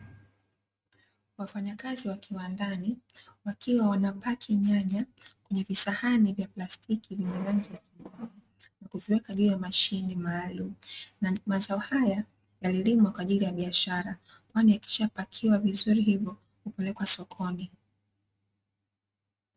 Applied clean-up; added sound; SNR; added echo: neural mask model RNNoise.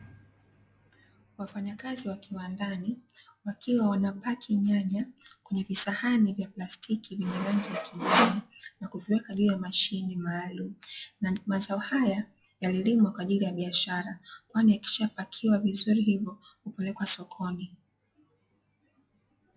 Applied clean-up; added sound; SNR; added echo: classical method log-MMSE.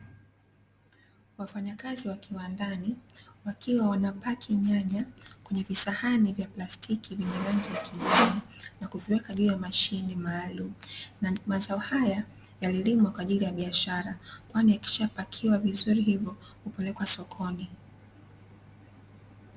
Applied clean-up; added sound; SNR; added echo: none; Sawing; 0 dB; none.